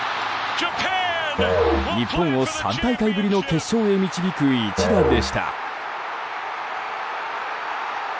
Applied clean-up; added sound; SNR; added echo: none; Musical instrument; 4 dB; none.